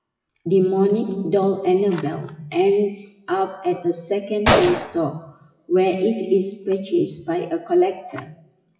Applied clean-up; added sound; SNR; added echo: classical method WPE with log-MMSE.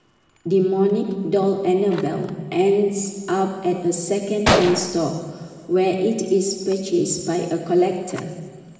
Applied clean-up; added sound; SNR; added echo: none; Gunshot, gunfire; 10 dB; reverberation time 2.1 s.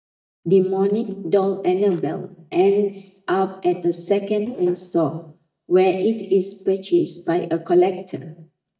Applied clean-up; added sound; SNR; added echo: neural mask model DeepFilterNet 3.